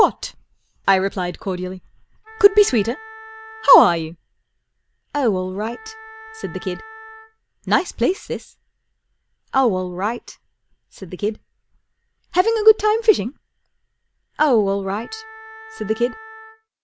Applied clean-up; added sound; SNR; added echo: none; Wind instrument, woodwind instrument; 19 dB; none.